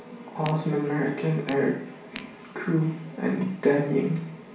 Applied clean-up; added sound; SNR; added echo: none; Tap / Glass; 19 dB; reverberation time 0.6 s.